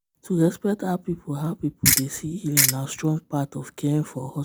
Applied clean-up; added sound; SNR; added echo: none; Ratchet, pawl; -4 dB; none.